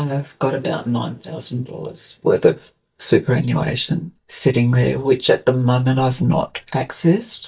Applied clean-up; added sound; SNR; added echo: neural mask model DeepFilterNet 3.